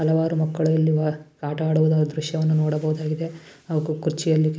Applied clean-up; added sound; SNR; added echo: none; none; none; none.